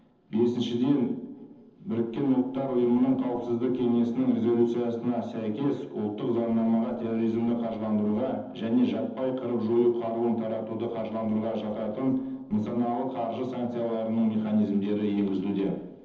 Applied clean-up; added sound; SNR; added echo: neural separator model SepFormer DNS4.